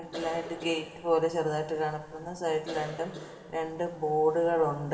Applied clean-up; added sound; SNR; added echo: none; Cough; 16 dB; reverberation time 2.3 s.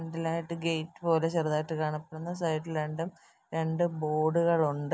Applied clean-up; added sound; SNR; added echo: none; none; none; none.